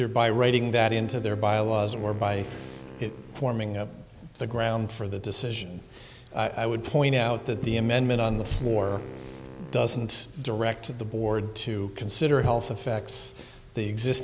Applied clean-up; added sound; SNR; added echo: none; Wind instrument, woodwind instrument; 17 dB; none.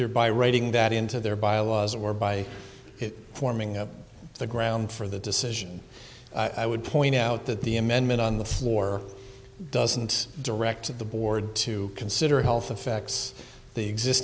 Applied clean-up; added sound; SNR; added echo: none; none; none; none.